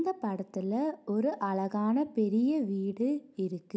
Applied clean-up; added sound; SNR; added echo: none; none; none; none.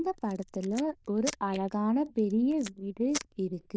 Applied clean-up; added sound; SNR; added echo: neural diffusion model UNIVERSE++.